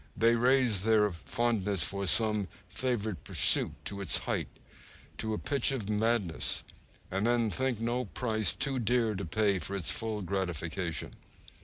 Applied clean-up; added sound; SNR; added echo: none; none; none; none.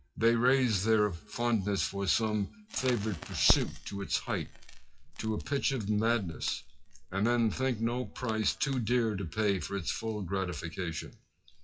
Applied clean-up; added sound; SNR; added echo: classical method WPE with log-MMSE.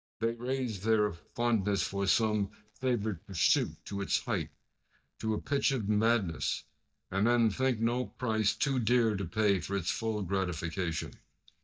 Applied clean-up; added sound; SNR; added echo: neural mask model DeepFilterNet 3.